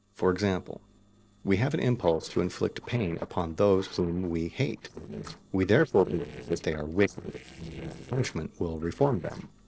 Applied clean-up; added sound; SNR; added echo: neural separator model SepFormer DNS4.